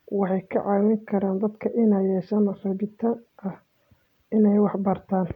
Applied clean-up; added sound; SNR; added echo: none; none; none; none.